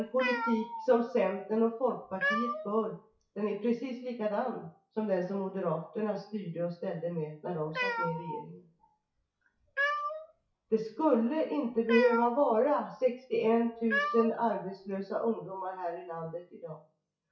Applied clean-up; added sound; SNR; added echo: classical method WPE with log-MMSE.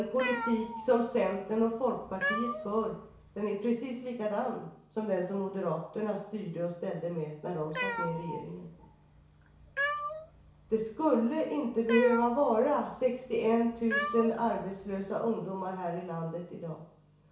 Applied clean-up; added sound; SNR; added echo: none; Cat; 7 dB; reverberation time 0.6 s.